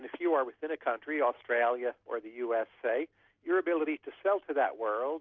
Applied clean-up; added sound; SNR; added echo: none; none; none; none.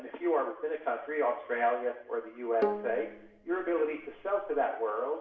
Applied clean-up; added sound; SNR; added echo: none; Bowed string instrument; 6 dB; reverberation time 0.7 s.